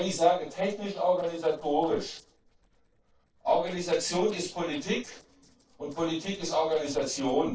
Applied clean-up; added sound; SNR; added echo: neural separator model SepFormer DNS4.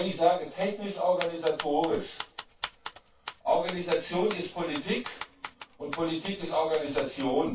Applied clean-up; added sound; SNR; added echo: none; Typewriter; 11 dB; reverberation time 0.2 s.